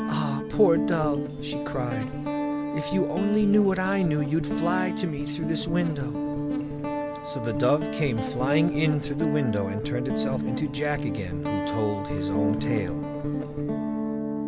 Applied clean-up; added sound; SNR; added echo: none; Guitar; 1 dB; none.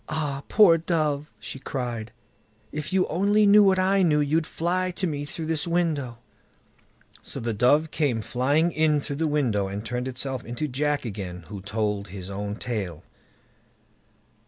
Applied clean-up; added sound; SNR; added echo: none; none; none; none.